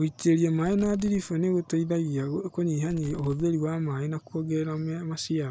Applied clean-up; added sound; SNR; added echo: none; Fireworks; 19 dB; none.